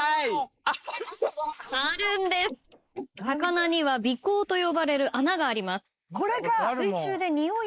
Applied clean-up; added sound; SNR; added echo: neural mask model Resemble Enhance denoiser.